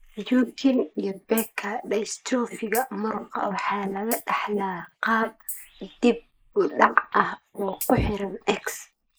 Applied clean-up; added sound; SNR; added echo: neural mask model Resemble Enhance denoiser.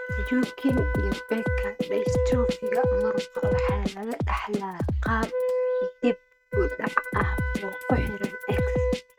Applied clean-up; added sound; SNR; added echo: neural mask model RNNoise.